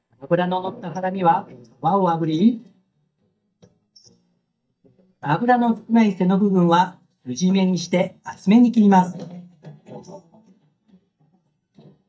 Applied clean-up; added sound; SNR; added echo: neural mask model DeepFilterNet 3.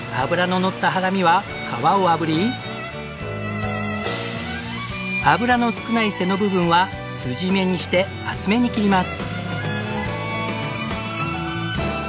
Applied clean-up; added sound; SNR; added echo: none; none; none; none.